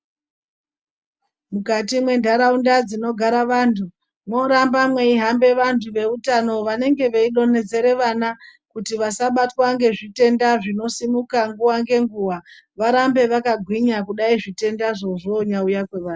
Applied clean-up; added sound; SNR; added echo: none; none; none; none.